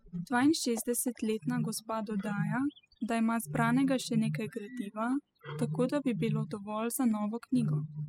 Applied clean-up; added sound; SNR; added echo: classical method spectral subtraction.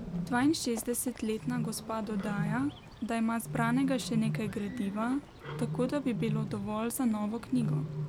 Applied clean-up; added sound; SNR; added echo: none; Bird; 6 dB; none.